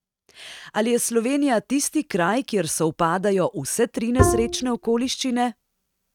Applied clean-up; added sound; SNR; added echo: neural mask model RNNoise.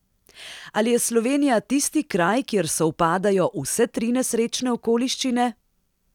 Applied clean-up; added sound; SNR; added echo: none; none; none; none.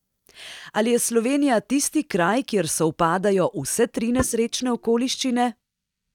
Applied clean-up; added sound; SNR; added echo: neural mask model DeepFilterNet 3.